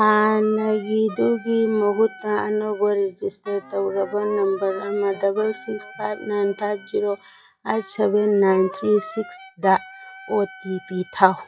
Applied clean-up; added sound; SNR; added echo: classical method log-MMSE.